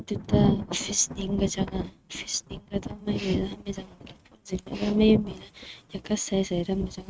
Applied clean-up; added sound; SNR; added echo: neural mask model RNNoise.